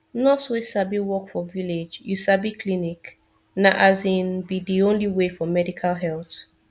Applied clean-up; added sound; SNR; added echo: none; none; none; none.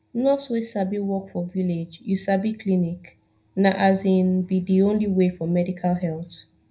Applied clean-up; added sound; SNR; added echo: none; none; none; reverberation time 0.4 s.